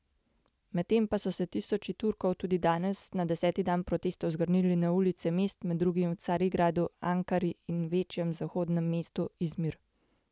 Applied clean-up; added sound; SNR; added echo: none; none; none; none.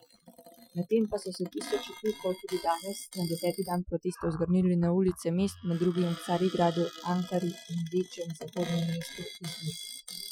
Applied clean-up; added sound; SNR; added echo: classical method Wiener filter.